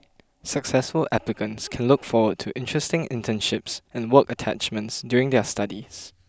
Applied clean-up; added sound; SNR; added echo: none; none; none; none.